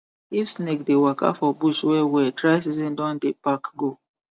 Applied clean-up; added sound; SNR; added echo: none; none; none; none.